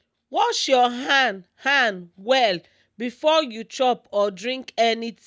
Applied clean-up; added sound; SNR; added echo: none; none; none; none.